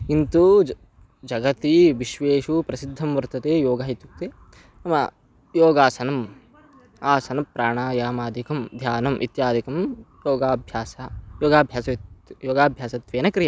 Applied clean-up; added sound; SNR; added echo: none; none; none; none.